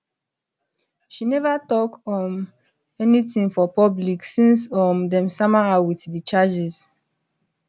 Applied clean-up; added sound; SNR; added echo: none; none; none; none.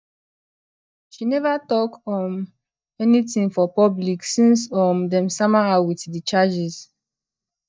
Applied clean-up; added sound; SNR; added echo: neural mask model DeepFilterNet 3.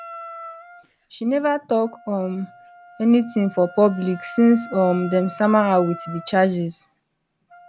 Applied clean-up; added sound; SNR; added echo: none; Wind instrument, woodwind instrument; 19 dB; none.